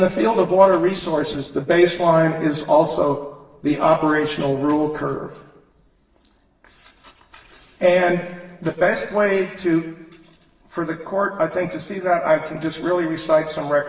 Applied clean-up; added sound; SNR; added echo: neural separator model SepFormer DNS4.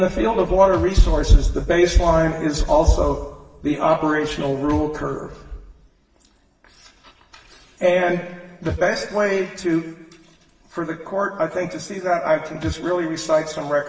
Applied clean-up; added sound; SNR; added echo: none; Thump, thud; 20 dB; reverberation time 1.2 s.